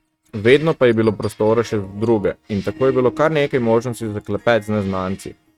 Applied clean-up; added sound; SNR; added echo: neural mask model RNNoise.